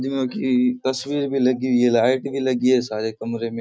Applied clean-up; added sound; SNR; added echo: none; none; none; none.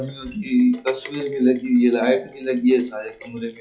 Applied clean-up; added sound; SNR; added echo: classical method WPE with log-MMSE.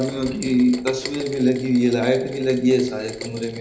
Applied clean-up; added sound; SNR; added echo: none; Rain; 15 dB; reverberation time 0.9 s.